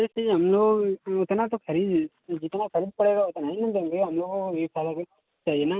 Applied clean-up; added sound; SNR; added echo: none; none; none; none.